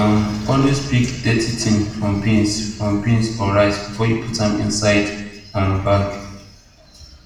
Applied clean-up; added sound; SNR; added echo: none; none; none; reverberation time 0.9 s.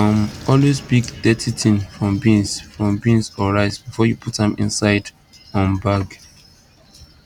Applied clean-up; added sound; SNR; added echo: none; none; none; none.